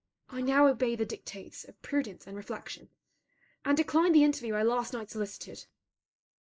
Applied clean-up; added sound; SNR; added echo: neural mask model Resemble Enhance denoiser.